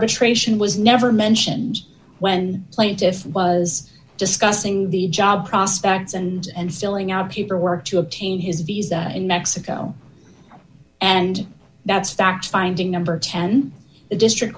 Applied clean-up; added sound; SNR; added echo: none; none; none; none.